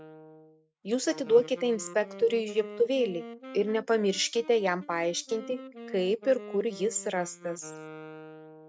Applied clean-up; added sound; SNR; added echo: neural mask model RNNoise.